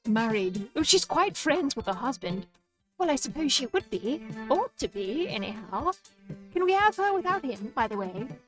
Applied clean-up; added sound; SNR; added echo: neural mask model RNNoise.